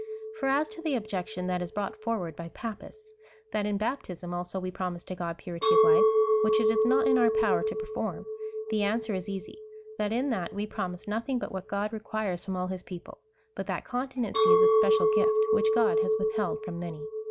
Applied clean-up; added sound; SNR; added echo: none; Chink, clink; -3 dB; none.